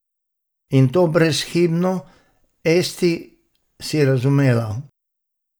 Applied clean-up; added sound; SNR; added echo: none; none; none; none.